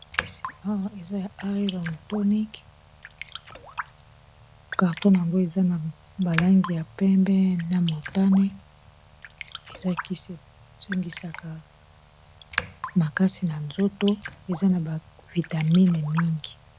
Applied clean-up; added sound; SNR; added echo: none; Raindrop; 14 dB; none.